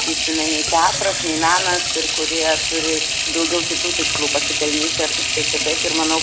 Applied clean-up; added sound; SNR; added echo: none; Sink (filling or washing) / Water tap, faucet; -2 dB; none.